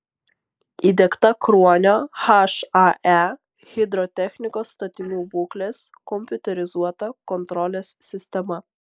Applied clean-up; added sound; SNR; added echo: neural mask model Resemble Enhance denoiser.